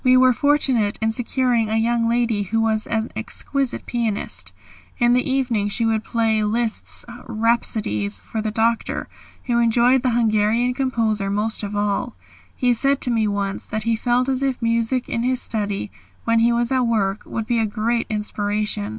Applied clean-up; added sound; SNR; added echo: none; none; none; none.